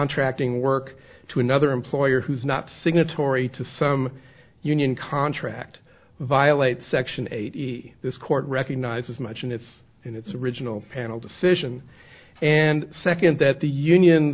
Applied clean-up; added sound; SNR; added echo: none; none; none; none.